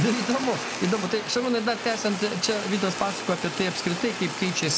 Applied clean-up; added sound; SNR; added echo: none; Fire; 7 dB; none.